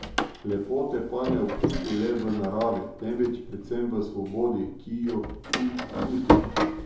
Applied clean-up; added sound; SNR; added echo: none; Door; 1 dB; reverberation time 2.6 s.